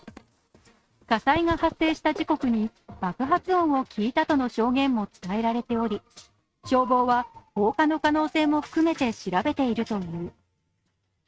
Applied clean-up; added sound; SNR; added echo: neural mask model RNNoise.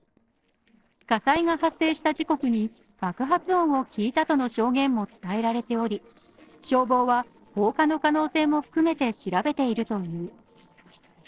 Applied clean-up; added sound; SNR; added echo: neural separator model SepFormer DNS4.